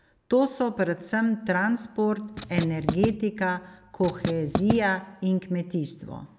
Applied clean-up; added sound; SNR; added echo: none; Writing; 3 dB; none.